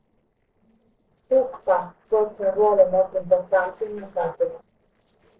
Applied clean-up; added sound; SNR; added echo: neural separator model SepFormer DNS4.